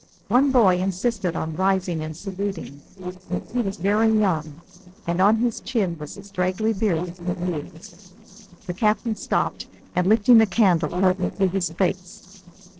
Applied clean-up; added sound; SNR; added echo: neural separator model SepFormer DNS4.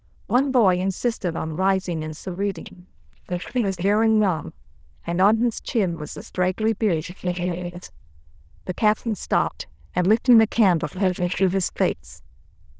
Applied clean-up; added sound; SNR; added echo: neural diffusion model UNIVERSE++.